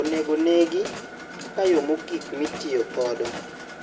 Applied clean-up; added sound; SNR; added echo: none; Mechanisms; 12 dB; reverberation time 1.6 s.